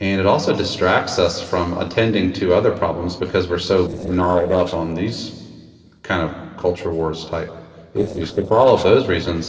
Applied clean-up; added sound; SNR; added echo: neural separator model SepFormer DNS4.